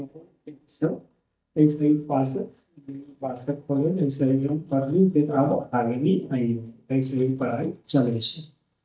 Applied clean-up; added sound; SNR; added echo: neural mask model DeepFilterNet 3.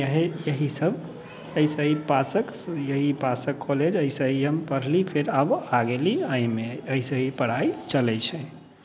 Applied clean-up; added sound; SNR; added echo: none; none; none; none.